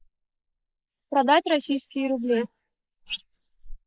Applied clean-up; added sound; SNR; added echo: neural mask model Resemble Enhance denoiser.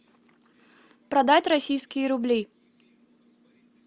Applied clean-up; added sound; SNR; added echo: none; none; none; none.